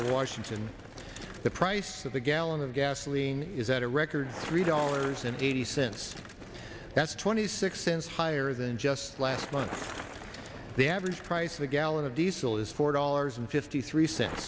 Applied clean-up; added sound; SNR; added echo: none; Bicycle; 15 dB; none.